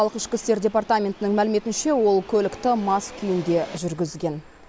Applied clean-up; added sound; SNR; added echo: none; none; none; none.